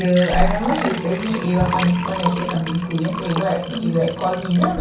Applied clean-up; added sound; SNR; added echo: none; Liquid; 6 dB; reverberation time 0.6 s.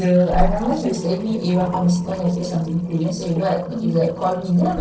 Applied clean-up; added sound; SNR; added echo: neural separator model SepFormer DNS4.